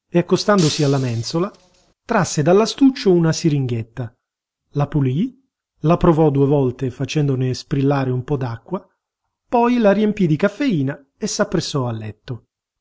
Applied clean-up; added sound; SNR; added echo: none; Shatter; 15 dB; none.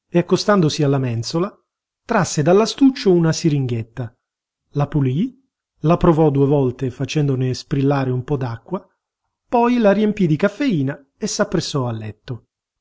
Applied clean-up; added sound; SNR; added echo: none; none; none; none.